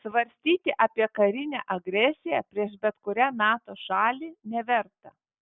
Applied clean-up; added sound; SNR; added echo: none; none; none; none.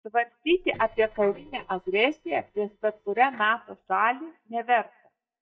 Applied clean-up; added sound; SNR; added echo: neural mask model DeepFilterNet 3.